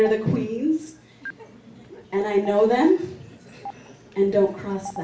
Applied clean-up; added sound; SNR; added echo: none; Stream; 19 dB; none.